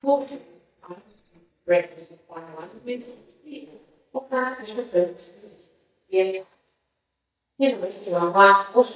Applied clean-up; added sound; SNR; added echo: neural mask model DeepFilterNet 3.